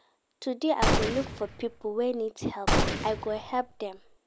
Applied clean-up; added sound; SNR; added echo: none; Gunshot, gunfire; -2 dB; none.